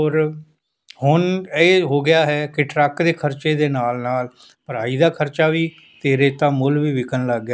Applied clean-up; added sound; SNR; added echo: none; none; none; none.